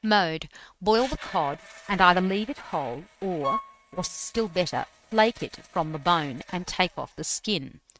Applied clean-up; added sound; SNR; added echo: neural mask model RNNoise.